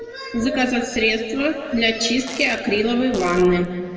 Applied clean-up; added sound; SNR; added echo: none; Fart; 19 dB; reverberation time 1.9 s.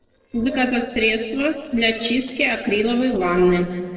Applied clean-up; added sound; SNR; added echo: neural separator model SepFormer DNS4.